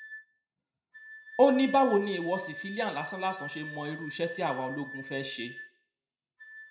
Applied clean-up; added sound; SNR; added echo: none; Wind instrument, woodwind instrument; 13 dB; reverberation time 0.5 s.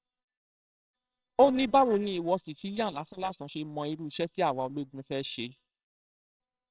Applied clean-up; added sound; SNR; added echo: neural separator model SepFormer WHAMR!.